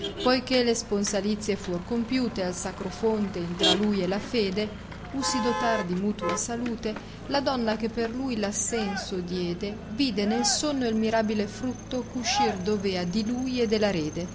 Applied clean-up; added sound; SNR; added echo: none; Motor vehicle (road); 8 dB; none.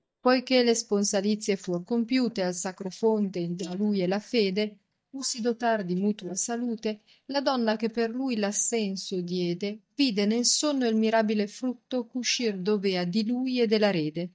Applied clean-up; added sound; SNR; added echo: neural mask model DeepFilterNet 3.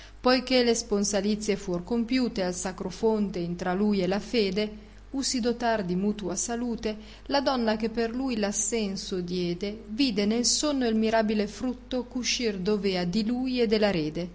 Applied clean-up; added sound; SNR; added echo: none; none; none; none.